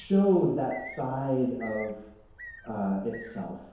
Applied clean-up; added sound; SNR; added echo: none; Bird; 18 dB; reverberation time 1.0 s.